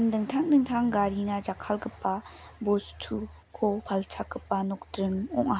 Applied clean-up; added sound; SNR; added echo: none; none; none; none.